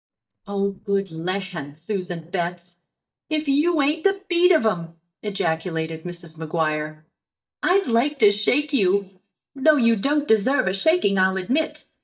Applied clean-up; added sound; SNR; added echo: neural mask model DeepFilterNet 3.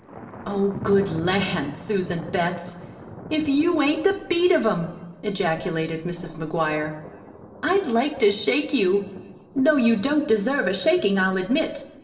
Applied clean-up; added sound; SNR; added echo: none; Thunder; 17 dB; reverberation time 0.8 s.